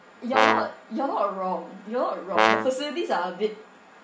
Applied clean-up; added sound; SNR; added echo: none; Brass instrument; -4 dB; reverberation time 0.2 s.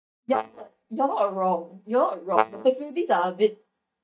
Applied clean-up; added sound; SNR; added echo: neural mask model DeepFilterNet 3.